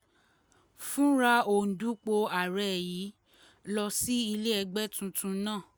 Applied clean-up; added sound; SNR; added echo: none; none; none; none.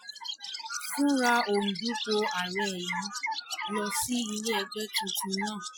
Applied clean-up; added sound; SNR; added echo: classical method Wiener filter.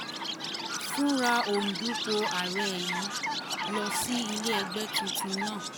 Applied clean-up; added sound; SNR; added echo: none; Chirp, tweet; 1 dB; none.